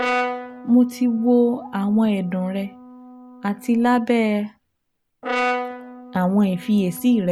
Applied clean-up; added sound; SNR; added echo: none; Brass instrument; 9 dB; none.